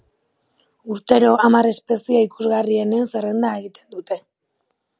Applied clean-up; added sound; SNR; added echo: none; none; none; none.